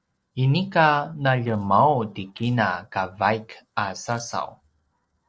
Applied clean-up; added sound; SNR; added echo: neural separator model SepFormer DNS4.